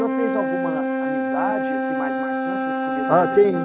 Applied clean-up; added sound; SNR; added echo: neural mask model RNNoise.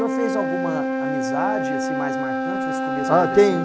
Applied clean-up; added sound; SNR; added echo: none; Wind instrument, woodwind instrument; 0 dB; none.